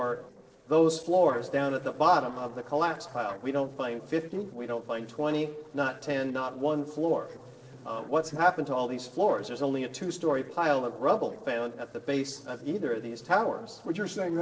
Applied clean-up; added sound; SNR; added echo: neural separator model SepFormer DNS4.